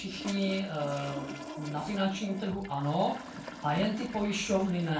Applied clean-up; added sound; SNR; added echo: none; Toilet flush; 12 dB; reverberation time 0.3 s.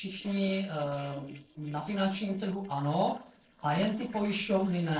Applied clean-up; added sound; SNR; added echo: neural separator model SepFormer DNS4.